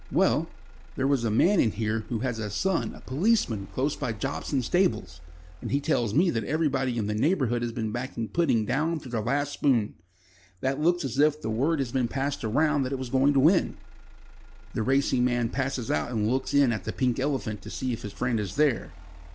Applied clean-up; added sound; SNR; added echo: none; Motor vehicle (road); 17 dB; none.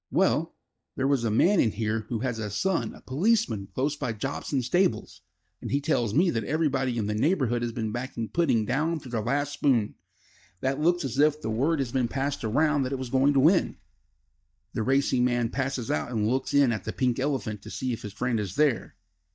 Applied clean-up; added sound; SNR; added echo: neural mask model DeepFilterNet 3.